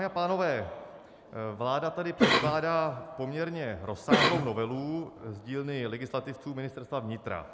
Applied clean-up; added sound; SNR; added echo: none; Cough; -3 dB; none.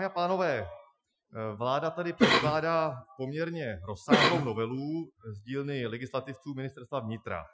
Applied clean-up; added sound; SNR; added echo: classical method Wiener filter.